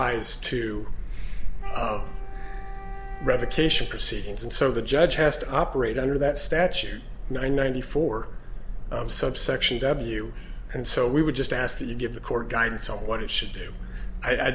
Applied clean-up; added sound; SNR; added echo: none; Wind instrument, woodwind instrument; 20 dB; none.